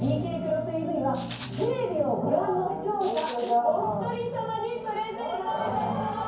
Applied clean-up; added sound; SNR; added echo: none; Rattle; 17 dB; reverberation time 0.9 s.